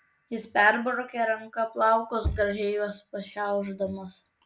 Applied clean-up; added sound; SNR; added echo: none; none; none; none.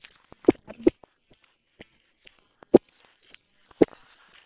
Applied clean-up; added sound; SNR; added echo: neural separator model SepFormer WHAM!.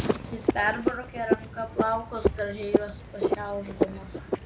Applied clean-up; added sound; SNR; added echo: none; Frog; -3 dB; none.